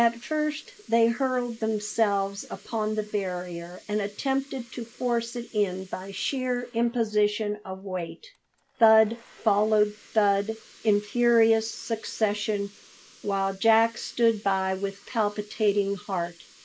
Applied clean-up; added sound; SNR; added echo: neural mask model Resemble Enhance denoiser.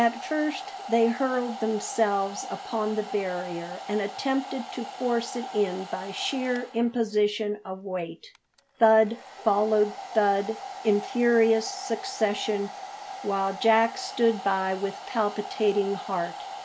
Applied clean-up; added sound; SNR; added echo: none; Domestic sounds, home sounds; 12 dB; none.